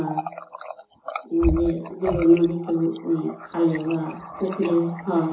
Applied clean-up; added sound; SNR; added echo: none; Water tap, faucet; 9 dB; reverberation time 0.6 s.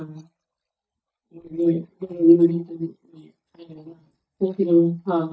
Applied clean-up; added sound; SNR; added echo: neural mask model DeepFilterNet 3.